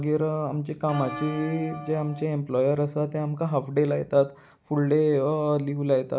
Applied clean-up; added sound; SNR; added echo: none; Bell; 10 dB; none.